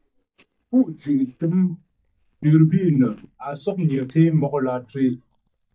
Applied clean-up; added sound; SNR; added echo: neural mask model DeepFilterNet 3.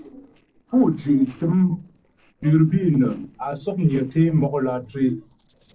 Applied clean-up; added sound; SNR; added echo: neural separator model SepFormer DNS4.